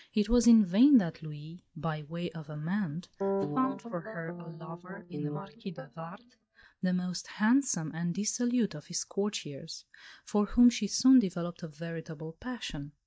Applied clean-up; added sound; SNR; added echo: neural mask model DeepFilterNet 3.